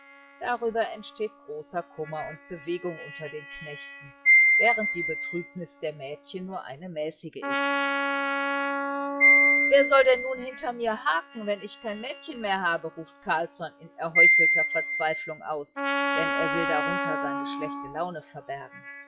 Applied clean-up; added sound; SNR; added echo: classical method log-MMSE.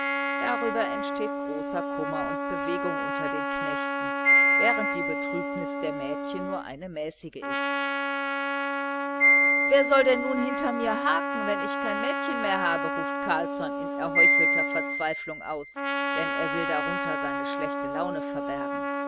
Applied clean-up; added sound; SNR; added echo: none; Trumpet + Wind chime; -4 dB; none.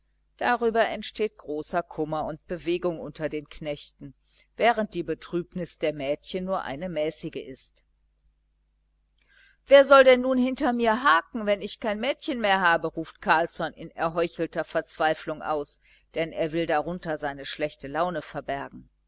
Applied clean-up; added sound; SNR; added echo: none; none; none; none.